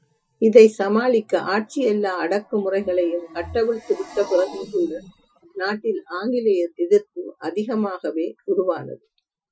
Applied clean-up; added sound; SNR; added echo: classical method Wiener filter.